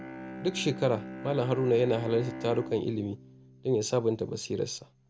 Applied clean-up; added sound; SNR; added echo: none; Bowed string instrument; 12 dB; none.